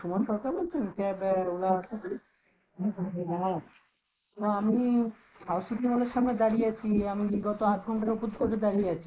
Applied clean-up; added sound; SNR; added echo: neural mask model Resemble Enhance denoiser.